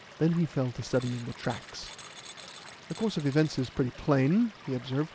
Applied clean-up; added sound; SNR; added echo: none; Tools + Stream / Liquid; 17 dB; none.